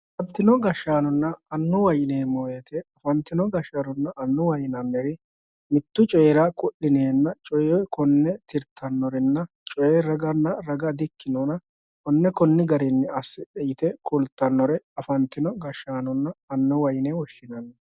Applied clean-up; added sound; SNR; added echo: none; none; none; none.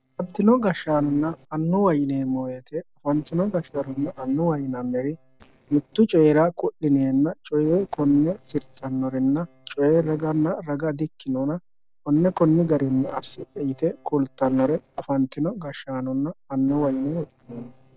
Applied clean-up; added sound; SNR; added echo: neural separator model SepFormer DNS4.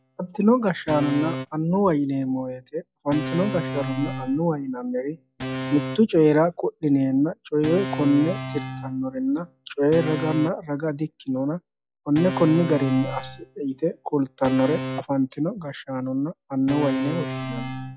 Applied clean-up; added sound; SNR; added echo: classical method log-MMSE.